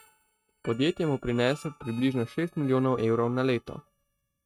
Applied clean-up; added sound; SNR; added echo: neural mask model RNNoise.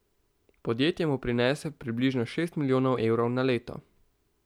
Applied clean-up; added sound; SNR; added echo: none; none; none; none.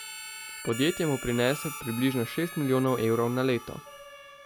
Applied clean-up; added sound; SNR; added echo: none; Siren + Harmonica; 13 dB; none.